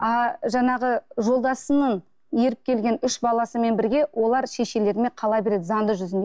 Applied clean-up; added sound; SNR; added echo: none; none; none; none.